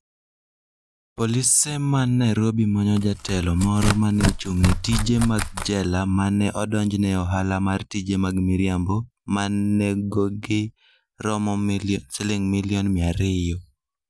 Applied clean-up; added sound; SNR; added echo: none; Tearing; 4 dB; none.